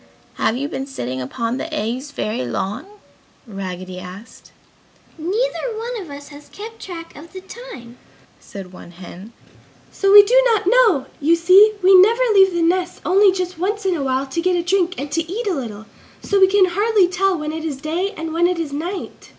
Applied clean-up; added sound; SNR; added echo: none; none; none; none.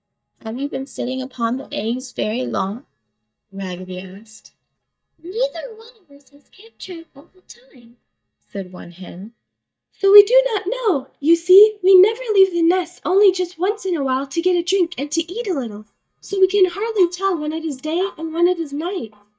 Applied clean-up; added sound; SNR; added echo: neural mask model DeepFilterNet 3.